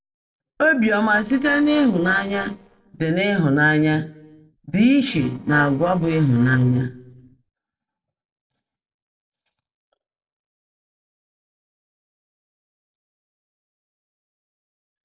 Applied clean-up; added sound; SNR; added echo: neural separator model SepFormer DNS4.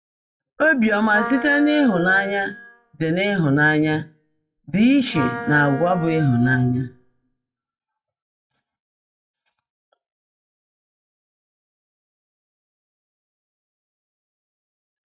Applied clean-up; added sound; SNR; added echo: classical method WPE with log-MMSE.